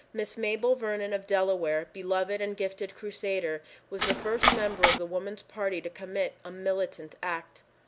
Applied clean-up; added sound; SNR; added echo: none; Domestic sounds, home sounds; -4 dB; none.